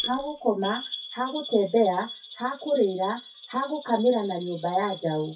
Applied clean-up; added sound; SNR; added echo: classical method WPE with log-MMSE.